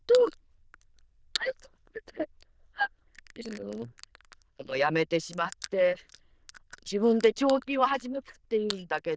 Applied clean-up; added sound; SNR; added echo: neural diffusion model UNIVERSE++.